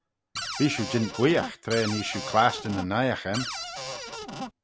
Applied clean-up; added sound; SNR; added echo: none; Cupboard open or close; 8 dB; none.